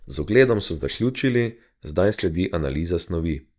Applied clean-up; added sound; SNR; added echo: neural mask model DeepFilterNet 3.